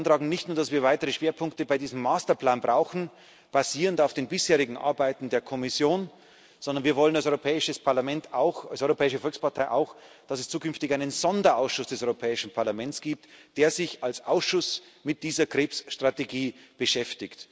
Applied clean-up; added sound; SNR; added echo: none; none; none; none.